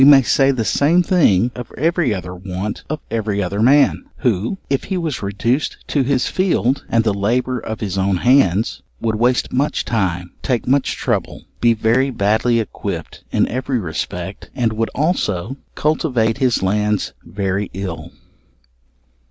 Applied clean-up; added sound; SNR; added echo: none; none; none; none.